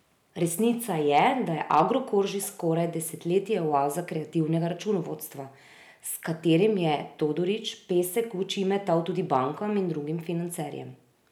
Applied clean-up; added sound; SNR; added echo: none; none; none; none.